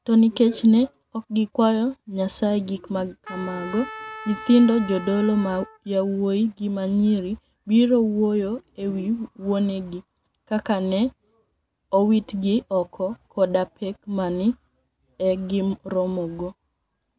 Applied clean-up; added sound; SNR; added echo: none; Trumpet; 15 dB; none.